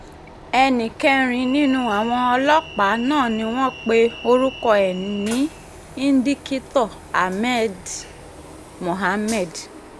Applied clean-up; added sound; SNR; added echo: none; Train; 17 dB; none.